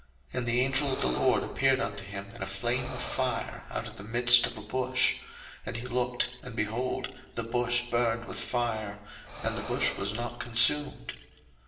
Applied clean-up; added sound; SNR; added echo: none; Breathing; 12 dB; reverberation time 1.3 s.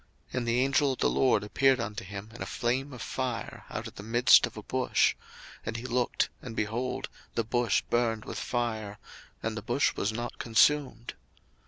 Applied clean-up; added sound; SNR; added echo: none; none; none; none.